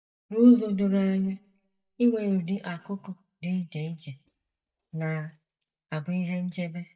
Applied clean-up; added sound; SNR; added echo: neural mask model DeepFilterNet 3.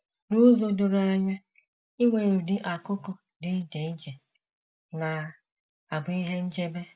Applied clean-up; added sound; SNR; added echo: none; none; none; none.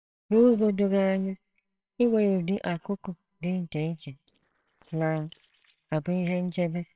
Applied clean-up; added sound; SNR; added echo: neural separator model SepFormer WHAMR!.